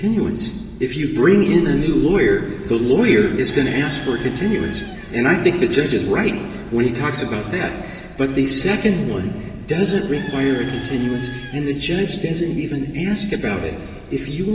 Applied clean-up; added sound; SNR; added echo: none; Bird / Chicken, rooster; 19 dB; reverberation time 2.9 s.